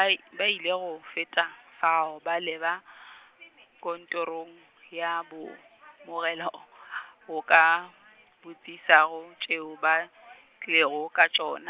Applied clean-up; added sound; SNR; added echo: none; none; none; none.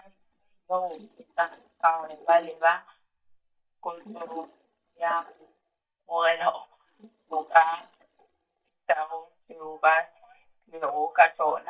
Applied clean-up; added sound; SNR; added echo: neural mask model DeepFilterNet 3.